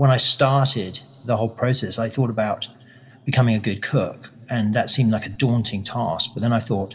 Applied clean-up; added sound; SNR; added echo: none; none; none; reverberation time 2.5 s.